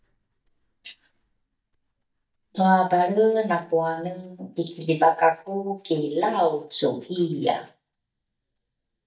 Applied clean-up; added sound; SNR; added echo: neural mask model DeepFilterNet 3.